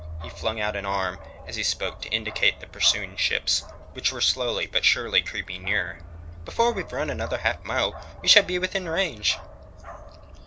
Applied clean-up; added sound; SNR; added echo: none; Bark; 13 dB; none.